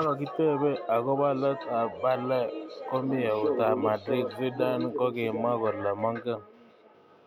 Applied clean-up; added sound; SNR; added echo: none; none; none; none.